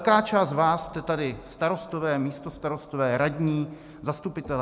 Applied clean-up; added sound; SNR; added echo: none; none; none; none.